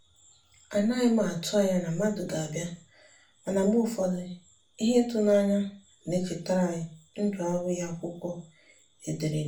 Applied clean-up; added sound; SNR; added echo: none; none; none; reverberation time 0.3 s.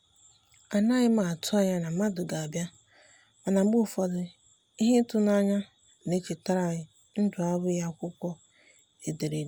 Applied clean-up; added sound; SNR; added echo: none; none; none; none.